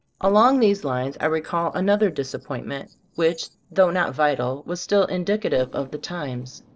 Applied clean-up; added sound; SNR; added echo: neural separator model SepFormer DNS4.